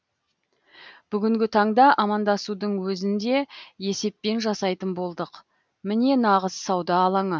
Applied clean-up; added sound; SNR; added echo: none; none; none; none.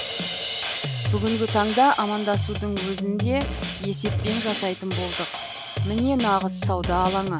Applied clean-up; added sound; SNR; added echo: none; Drum kit; 2 dB; none.